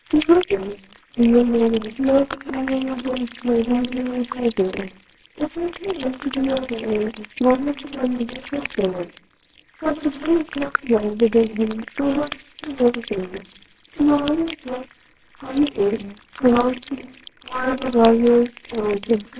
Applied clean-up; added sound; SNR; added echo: neural separator model SepFormer WHAMR!.